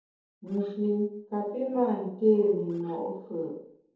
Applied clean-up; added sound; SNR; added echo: neural separator model SepFormer DNS4.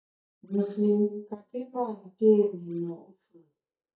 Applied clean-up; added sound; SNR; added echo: neural mask model DeepFilterNet 3.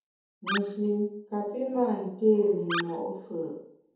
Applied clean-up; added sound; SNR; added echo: none; Animal; 8 dB; reverberation time 0.7 s.